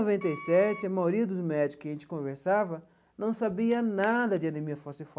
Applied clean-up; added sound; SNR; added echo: none; Wind instrument, woodwind instrument; 16 dB; none.